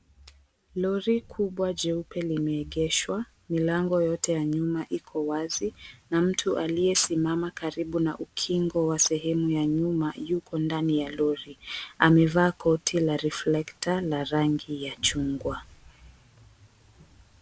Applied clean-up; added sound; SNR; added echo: none; none; none; none.